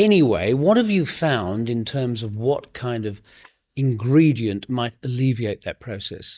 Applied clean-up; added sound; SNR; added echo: neural mask model DeepFilterNet 3.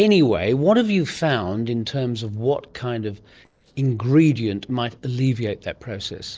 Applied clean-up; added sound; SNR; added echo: neural separator model SepFormer DNS4.